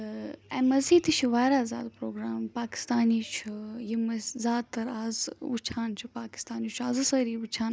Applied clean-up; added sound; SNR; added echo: none; none; none; none.